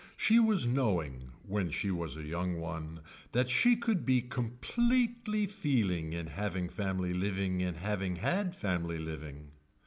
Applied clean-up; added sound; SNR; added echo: none; none; none; none.